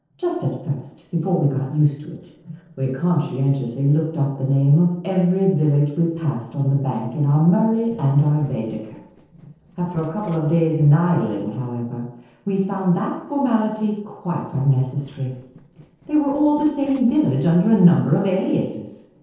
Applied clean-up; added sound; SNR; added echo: neural separator model SepFormer DNS4.